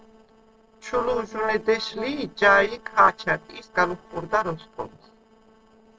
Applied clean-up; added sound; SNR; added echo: neural separator model SepFormer DNS4.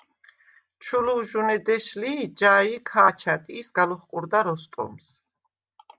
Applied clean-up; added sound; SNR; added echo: none; none; none; none.